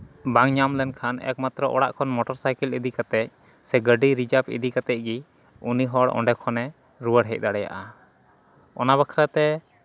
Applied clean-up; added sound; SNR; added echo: none; none; none; none.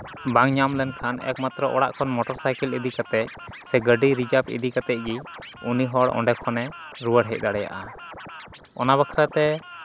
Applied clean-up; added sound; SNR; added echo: none; Scratching (performance technique); 17 dB; none.